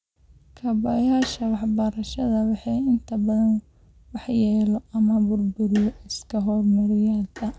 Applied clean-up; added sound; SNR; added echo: none; none; none; none.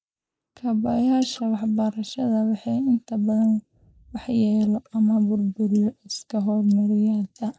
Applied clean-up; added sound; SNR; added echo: neural mask model Resemble Enhance denoiser.